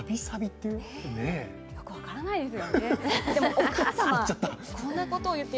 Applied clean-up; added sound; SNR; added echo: none; none; none; none.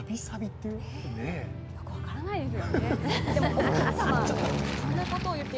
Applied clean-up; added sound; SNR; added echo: none; Aircraft; -1 dB; none.